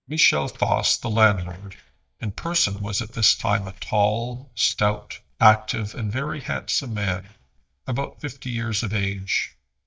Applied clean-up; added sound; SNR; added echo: neural mask model DeepFilterNet 3.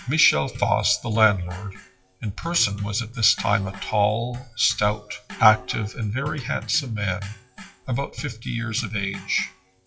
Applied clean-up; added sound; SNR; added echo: classical method WPE with log-MMSE.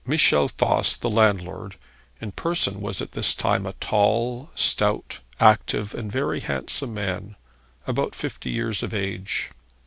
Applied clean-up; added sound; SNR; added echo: none; none; none; none.